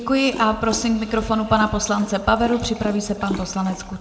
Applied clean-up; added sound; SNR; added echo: none; Dog; 16 dB; reverberation time 0.5 s.